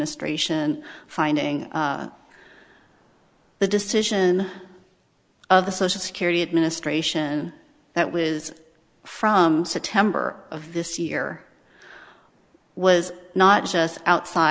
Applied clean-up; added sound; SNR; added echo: none; none; none; none.